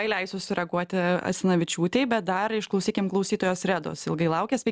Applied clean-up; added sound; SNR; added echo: none; none; none; none.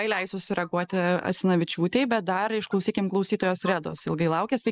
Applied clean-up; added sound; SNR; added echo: neural mask model Resemble Enhance denoiser.